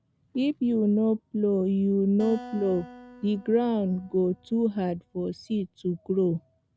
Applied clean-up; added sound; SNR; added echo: none; Acoustic guitar; 20 dB; none.